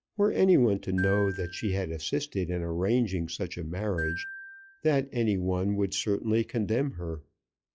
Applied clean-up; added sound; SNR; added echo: classical method log-MMSE.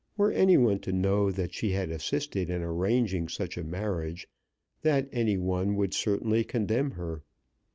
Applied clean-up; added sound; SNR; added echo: none; none; none; none.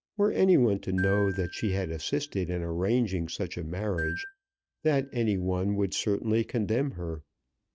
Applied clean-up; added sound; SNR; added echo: neural mask model RNNoise.